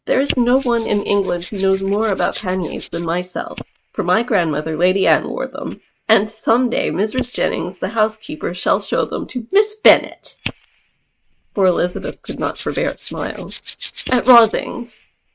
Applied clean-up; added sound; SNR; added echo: neural mask model RNNoise.